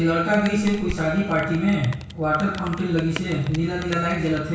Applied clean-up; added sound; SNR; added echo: none; Rain; 16 dB; reverberation time 0.6 s.